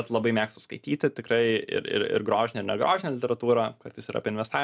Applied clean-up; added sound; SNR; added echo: none; none; none; none.